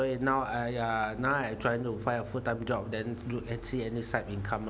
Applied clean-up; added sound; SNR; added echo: none; none; none; none.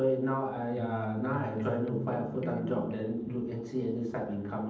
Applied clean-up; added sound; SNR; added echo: neural separator model SepFormer DNS4.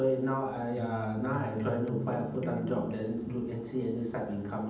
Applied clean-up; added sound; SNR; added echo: none; Electric guitar; 6 dB; reverberation time 0.8 s.